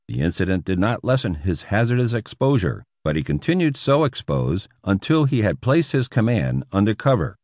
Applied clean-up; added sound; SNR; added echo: none; none; none; none.